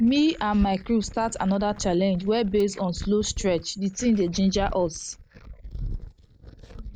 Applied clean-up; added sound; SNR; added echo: neural mask model Resemble Enhance denoiser.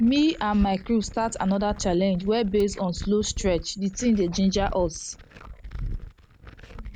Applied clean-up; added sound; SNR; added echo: none; Glass; 11 dB; none.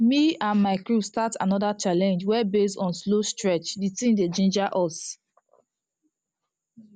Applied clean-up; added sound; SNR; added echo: none; none; none; none.